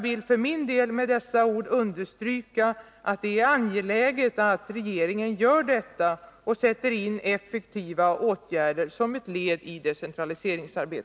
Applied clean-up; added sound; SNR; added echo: none; none; none; none.